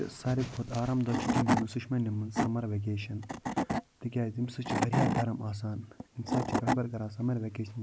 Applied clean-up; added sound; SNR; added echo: none; Wood / Tools; 1 dB; none.